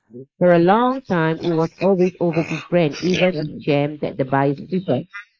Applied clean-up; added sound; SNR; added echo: neural mask model Resemble Enhance denoiser.